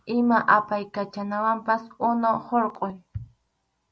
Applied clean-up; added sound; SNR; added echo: none; none; none; none.